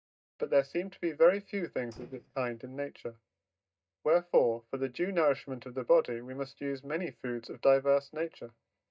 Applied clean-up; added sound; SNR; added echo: neural mask model DeepFilterNet 3.